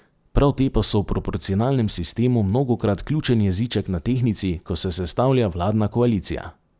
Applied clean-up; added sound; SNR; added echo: none; none; none; none.